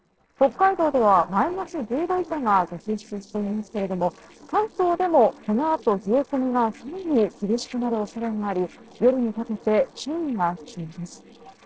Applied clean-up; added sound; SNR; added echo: neural separator model SepFormer DNS4.